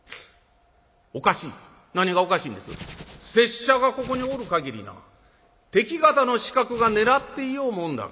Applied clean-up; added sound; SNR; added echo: none; Hands; 17 dB; none.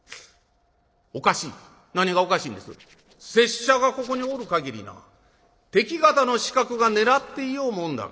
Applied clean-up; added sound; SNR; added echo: neural separator model SepFormer DNS4.